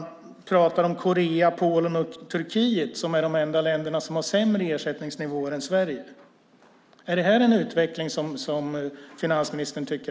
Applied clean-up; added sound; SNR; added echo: none; none; none; none.